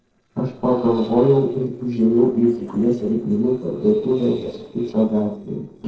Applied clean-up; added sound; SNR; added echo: neural separator model SepFormer DNS4.